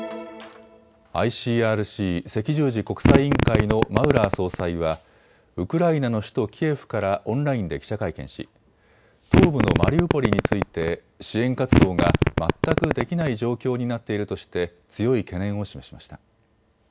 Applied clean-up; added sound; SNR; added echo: none; Fart; -4 dB; none.